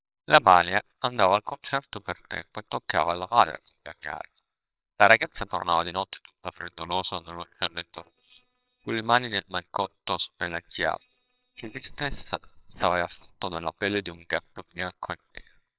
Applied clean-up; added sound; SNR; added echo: neural separator model SepFormer WHAMR!.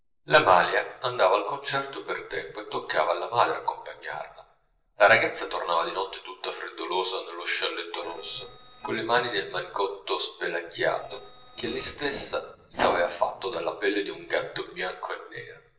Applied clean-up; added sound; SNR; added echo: neural separator model SepFormer DNS4.